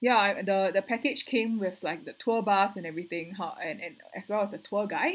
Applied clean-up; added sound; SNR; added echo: none; none; none; none.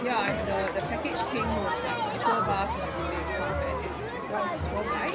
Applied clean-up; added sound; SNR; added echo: none; Crowd; -4 dB; none.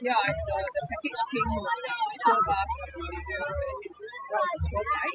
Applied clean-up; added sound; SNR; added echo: classical method spectral subtraction.